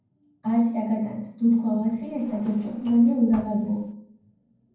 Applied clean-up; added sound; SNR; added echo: none; Drawer open or close; 20 dB; reverberation time 0.9 s.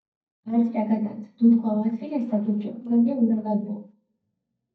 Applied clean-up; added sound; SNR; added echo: neural mask model DeepFilterNet 3.